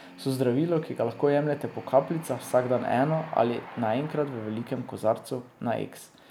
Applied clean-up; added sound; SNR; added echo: none; Organ + Train; 19 dB; none.